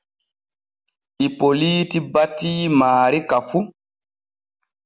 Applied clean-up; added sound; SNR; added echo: none; none; none; none.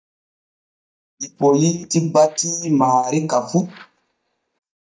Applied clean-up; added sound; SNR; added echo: neural mask model DeepFilterNet 3.